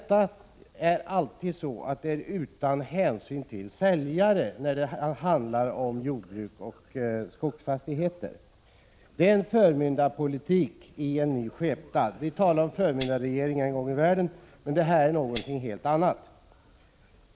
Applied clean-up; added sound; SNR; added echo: none; Tambourine; 3 dB; none.